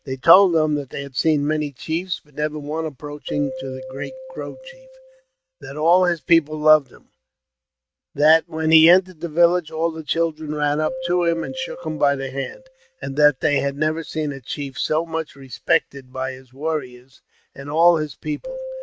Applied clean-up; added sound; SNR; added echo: neural mask model RNNoise.